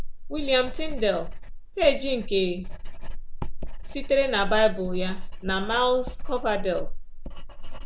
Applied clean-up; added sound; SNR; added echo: none; Writing; 2 dB; none.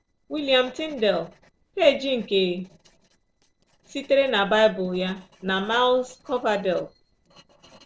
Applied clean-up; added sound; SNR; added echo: neural separator model SepFormer DNS4.